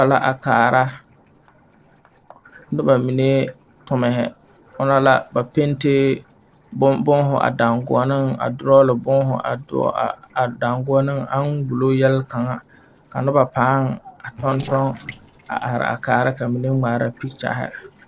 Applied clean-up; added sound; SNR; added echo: neural separator model SepFormer DNS4.